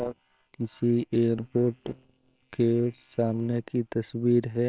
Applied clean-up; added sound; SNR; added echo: neural separator model SepFormer WHAM!.